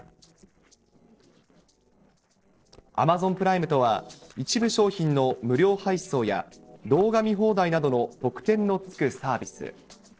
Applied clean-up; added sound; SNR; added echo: neural separator model SepFormer DNS4.